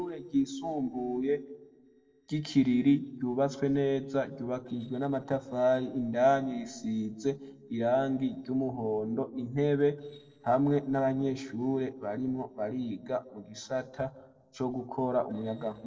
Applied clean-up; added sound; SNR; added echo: neural separator model SepFormer DNS4.